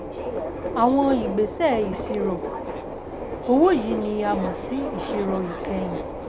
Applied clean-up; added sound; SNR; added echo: none; Subway, metro, underground; 6 dB; none.